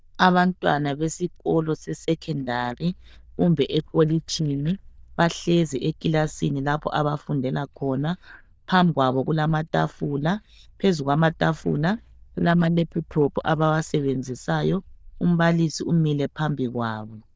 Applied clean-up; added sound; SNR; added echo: neural diffusion model UNIVERSE++.